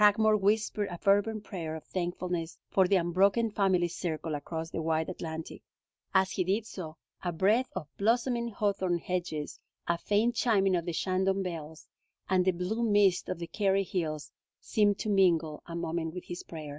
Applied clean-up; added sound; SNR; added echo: none; none; none; none.